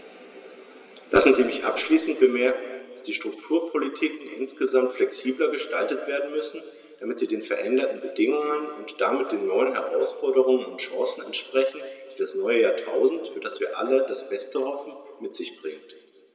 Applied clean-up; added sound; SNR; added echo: none; none; none; reverberation time 2.3 s.